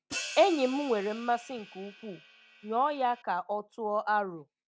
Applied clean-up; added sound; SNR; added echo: none; Hi-hat; 13 dB; none.